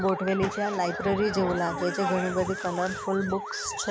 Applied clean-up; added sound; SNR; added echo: none; Motor vehicle (road) / Siren; 10 dB; none.